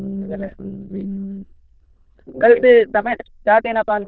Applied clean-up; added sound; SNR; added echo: neural diffusion model UNIVERSE++.